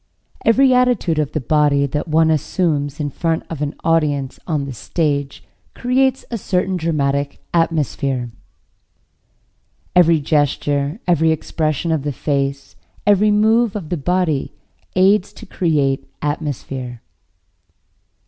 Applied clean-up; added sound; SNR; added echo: none; none; none; none.